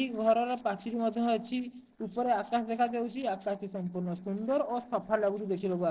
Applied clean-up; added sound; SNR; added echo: neural separator model SepFormer DNS4.